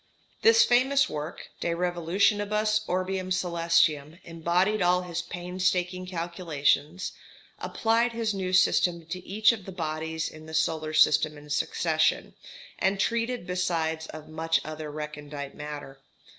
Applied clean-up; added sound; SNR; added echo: none; none; none; none.